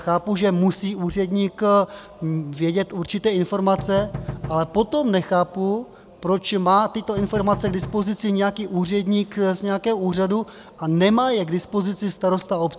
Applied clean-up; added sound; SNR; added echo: none; Knock; 11 dB; none.